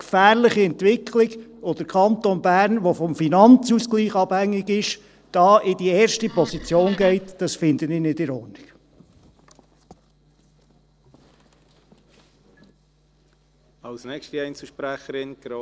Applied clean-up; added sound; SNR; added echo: neural separator model SepFormer DNS4.